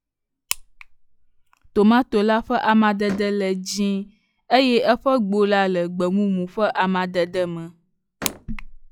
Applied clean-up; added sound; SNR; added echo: classical method log-MMSE.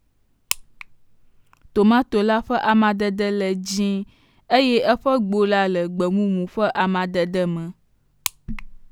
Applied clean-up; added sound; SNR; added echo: none; none; none; none.